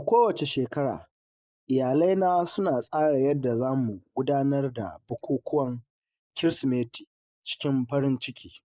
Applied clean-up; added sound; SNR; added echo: neural mask model Resemble Enhance denoiser.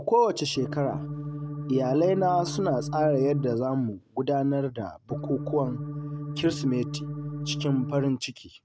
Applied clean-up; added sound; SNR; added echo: none; Organ; 6 dB; none.